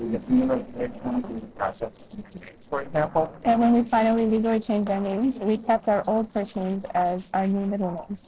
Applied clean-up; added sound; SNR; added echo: neural separator model SepFormer DNS4.